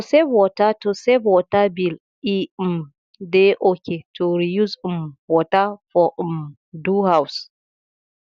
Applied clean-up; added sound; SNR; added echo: none; none; none; none.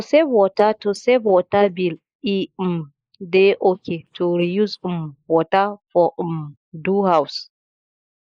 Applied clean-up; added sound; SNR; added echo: neural mask model Resemble Enhance denoiser.